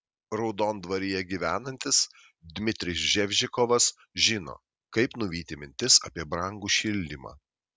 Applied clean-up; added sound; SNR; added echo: none; none; none; none.